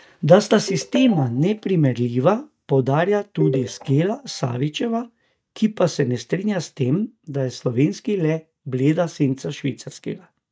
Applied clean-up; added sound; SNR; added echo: neural mask model DeepFilterNet 3.